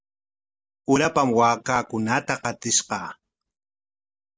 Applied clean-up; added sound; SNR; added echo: none; none; none; none.